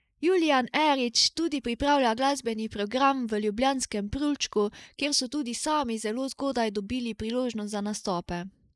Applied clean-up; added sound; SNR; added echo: neural mask model Resemble Enhance denoiser.